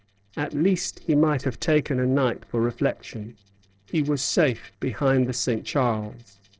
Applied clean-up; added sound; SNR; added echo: neural separator model SepFormer DNS4.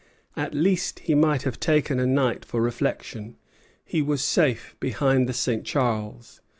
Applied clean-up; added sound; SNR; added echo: none; none; none; none.